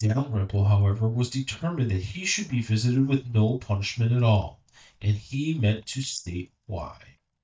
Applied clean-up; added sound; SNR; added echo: neural mask model DeepFilterNet 3.